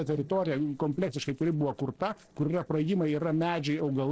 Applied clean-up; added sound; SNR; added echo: neural separator model SepFormer DNS4.